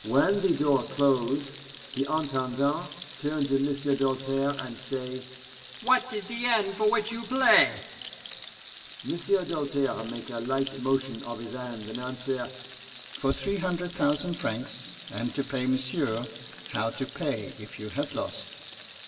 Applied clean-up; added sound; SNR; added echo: none; Frying (food); 16 dB; reverberation time 2.3 s.